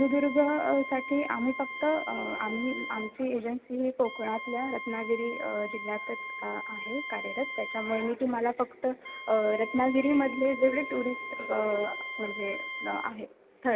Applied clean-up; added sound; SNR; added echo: none; Wind instrument, woodwind instrument; 9 dB; none.